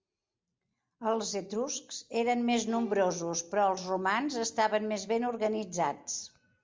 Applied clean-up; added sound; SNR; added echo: none; none; none; none.